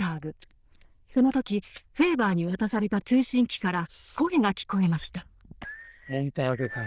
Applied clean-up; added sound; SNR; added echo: neural diffusion model UNIVERSE++.